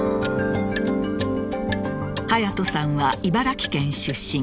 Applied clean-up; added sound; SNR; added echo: none; Clock; 14 dB; none.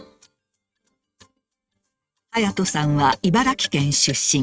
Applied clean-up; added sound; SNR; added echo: neural mask model RNNoise.